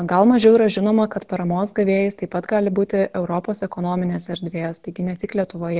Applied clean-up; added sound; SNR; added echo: none; none; none; none.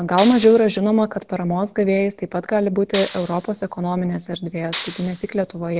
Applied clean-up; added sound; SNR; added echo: none; Clapping; 15 dB; none.